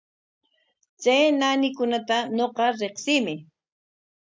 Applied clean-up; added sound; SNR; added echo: none; none; none; none.